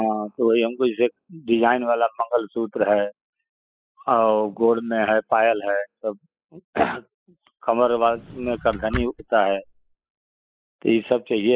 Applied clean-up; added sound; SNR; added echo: classical method spectral subtraction.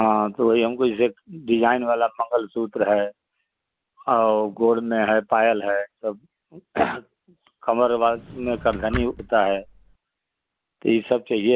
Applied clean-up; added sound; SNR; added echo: none; Drawer open or close; 13 dB; none.